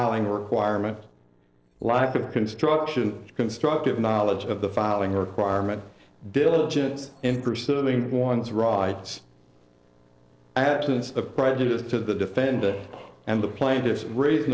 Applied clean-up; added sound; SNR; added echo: neural separator model SepFormer DNS4.